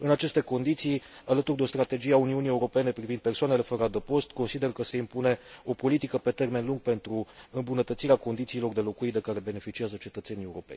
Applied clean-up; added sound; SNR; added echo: none; none; none; none.